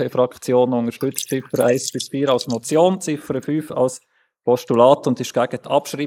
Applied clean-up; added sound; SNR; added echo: neural mask model Resemble Enhance denoiser.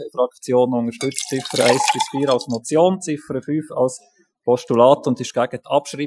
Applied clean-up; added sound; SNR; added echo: classical method Wiener filter.